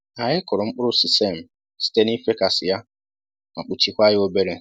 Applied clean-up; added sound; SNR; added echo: none; none; none; none.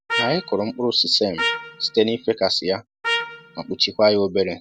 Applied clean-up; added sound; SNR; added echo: none; Trumpet; 7 dB; none.